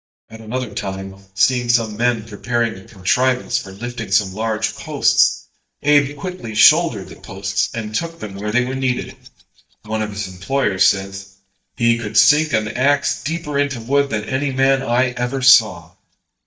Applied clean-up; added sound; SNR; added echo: neural mask model DeepFilterNet 3.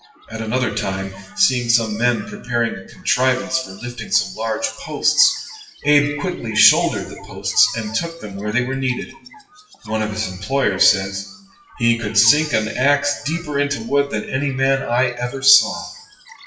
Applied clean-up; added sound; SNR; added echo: classical method WPE with log-MMSE.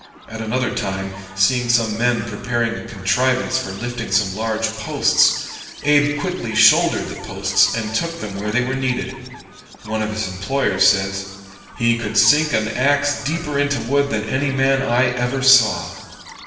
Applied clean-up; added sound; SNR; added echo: none; Chirp, tweet; 19 dB; reverberation time 1.4 s.